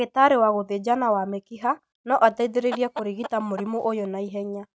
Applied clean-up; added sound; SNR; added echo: neural mask model RNNoise.